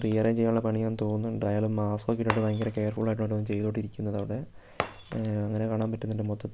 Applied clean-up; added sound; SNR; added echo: none; Shatter; 15 dB; none.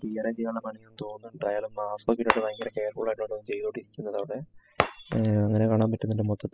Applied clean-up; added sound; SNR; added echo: classical method spectral subtraction.